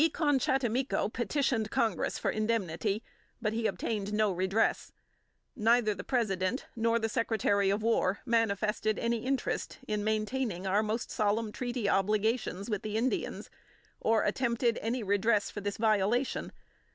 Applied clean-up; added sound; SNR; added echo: none; none; none; none.